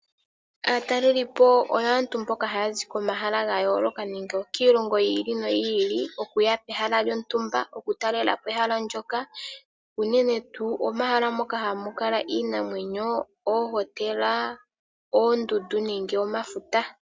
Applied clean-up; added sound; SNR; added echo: none; none; none; none.